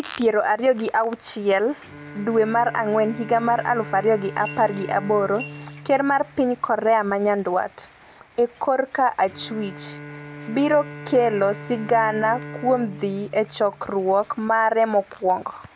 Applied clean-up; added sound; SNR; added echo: none; Bowed string instrument + Coin (dropping) / Glass; 17 dB; none.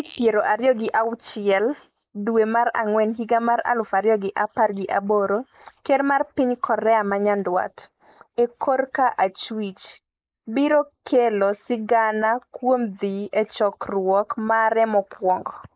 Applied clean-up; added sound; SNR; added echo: neural mask model Resemble Enhance denoiser.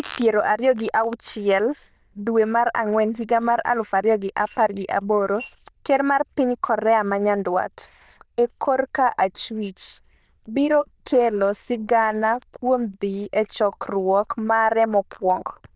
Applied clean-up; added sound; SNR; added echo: neural diffusion model UNIVERSE++.